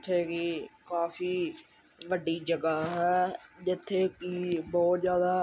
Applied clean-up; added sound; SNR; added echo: none; none; none; none.